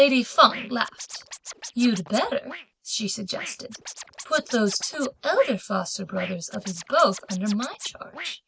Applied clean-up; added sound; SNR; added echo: neural mask model RNNoise.